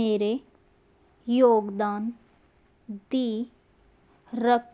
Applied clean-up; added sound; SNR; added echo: none; none; none; none.